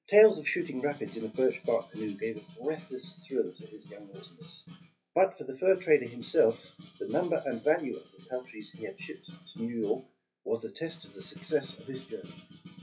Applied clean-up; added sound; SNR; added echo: classical method WPE with log-MMSE.